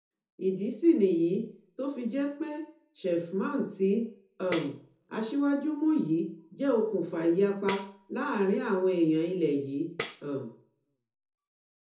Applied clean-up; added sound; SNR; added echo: none; Tambourine; 2 dB; reverberation time 0.5 s.